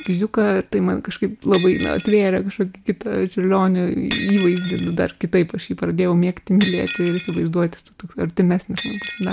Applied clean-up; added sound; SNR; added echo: none; Shatter; 16 dB; none.